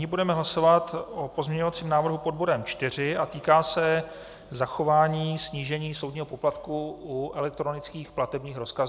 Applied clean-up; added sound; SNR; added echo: none; none; none; none.